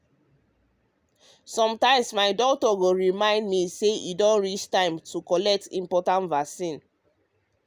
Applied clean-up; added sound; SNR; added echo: none; none; none; none.